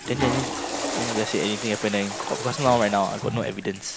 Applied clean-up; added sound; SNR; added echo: none; Toilet flush / Water; 5 dB; none.